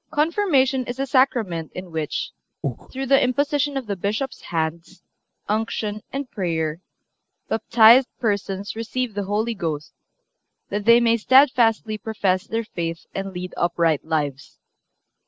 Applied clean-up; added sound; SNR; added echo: neural separator model SepFormer DNS4.